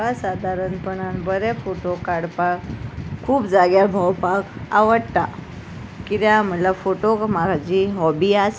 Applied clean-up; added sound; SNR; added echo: none; none; none; none.